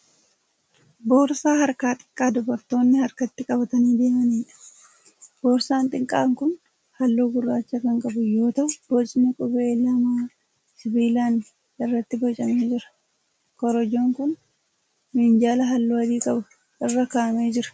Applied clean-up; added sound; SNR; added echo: none; none; none; none.